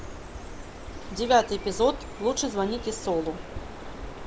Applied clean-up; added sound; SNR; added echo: none; Bird; 9 dB; none.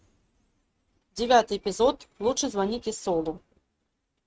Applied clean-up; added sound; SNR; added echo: neural mask model RNNoise.